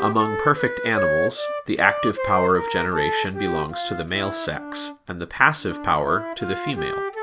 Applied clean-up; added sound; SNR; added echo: none; Wind instrument, woodwind instrument; 4 dB; none.